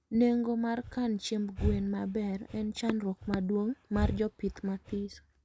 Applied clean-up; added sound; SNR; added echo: none; Breathing; 8 dB; none.